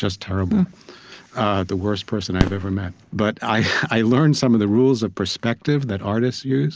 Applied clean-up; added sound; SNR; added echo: none; Fireworks; 13 dB; none.